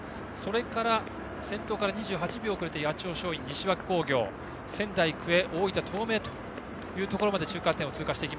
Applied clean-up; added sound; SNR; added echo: none; none; none; none.